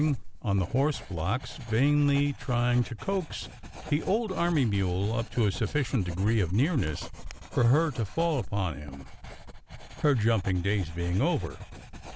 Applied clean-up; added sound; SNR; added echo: none; Writing; 12 dB; none.